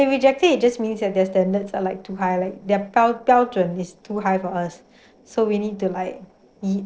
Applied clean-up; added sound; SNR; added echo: neural separator model SepFormer DNS4.